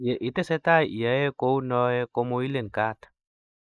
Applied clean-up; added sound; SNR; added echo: neural mask model Resemble Enhance denoiser.